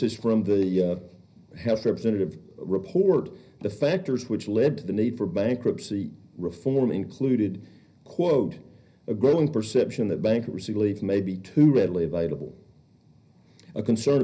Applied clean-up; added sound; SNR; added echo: none; none; none; reverberation time 0.4 s.